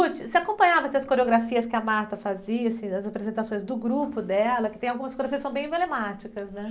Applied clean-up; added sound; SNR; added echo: none; none; none; none.